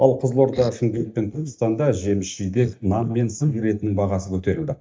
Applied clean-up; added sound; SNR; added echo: neural mask model DeepFilterNet 3.